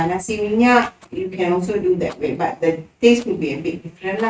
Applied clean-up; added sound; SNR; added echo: neural mask model RNNoise.